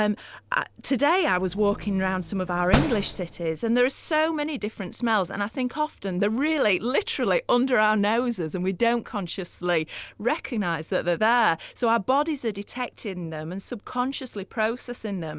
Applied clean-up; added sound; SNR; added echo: none; Slam; 7 dB; none.